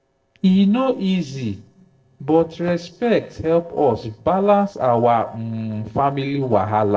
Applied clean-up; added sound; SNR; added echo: neural separator model SepFormer DNS4.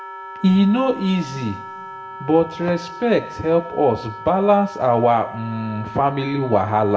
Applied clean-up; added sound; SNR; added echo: none; Wind instrument, woodwind instrument; 15 dB; reverberation time 0.8 s.